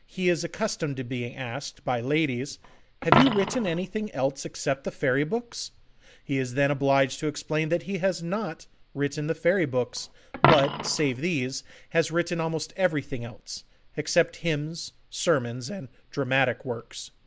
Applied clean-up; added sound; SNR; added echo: none; Coin (dropping); 7 dB; none.